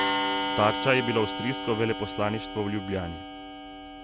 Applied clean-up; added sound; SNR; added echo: none; Clock; 3 dB; none.